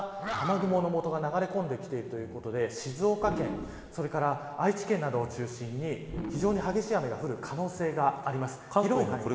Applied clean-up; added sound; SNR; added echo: none; Animal; 12 dB; reverberation time 2.4 s.